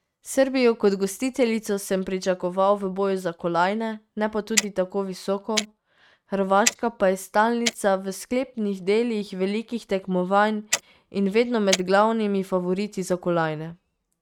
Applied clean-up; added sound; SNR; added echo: neural mask model RNNoise.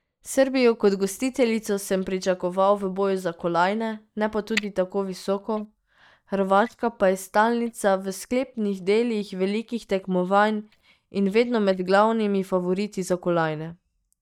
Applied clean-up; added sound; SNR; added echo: neural mask model DeepFilterNet 3.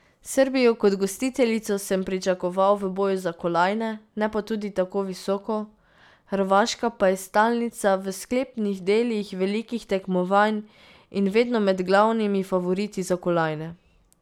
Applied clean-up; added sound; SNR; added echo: none; none; none; none.